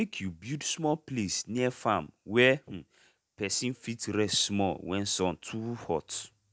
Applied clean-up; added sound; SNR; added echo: none; none; none; none.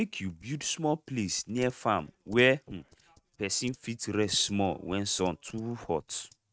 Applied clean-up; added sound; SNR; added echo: neural mask model RNNoise.